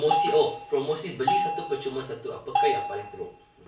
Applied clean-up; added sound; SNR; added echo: none; Bell; -1 dB; reverberation time 0.4 s.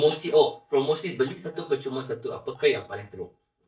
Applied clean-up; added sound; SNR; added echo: neural mask model DeepFilterNet 3.